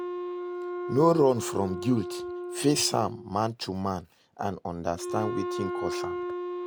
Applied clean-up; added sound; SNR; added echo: none; Wind instrument, woodwind instrument; 6 dB; none.